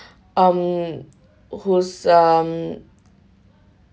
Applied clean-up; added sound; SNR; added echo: none; none; none; none.